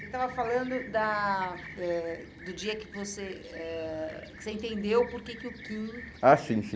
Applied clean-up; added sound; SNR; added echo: none; Fixed-wing aircraft, airplane; 15 dB; none.